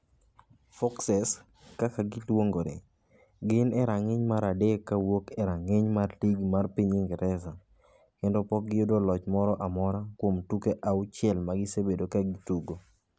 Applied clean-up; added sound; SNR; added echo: none; none; none; none.